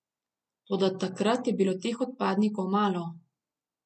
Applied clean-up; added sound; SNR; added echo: none; none; none; none.